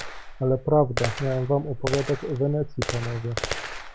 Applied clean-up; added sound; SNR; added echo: none; Gunshot, gunfire; 7 dB; none.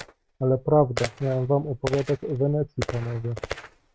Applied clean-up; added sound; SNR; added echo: neural mask model RNNoise.